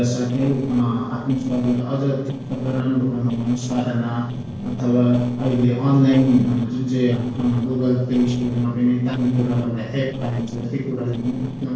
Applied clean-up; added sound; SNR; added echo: neural separator model SepFormer DNS4.